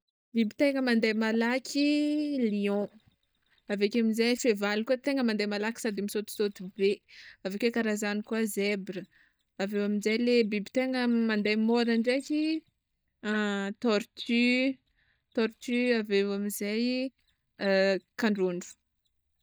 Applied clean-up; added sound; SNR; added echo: neural mask model DeepFilterNet 3.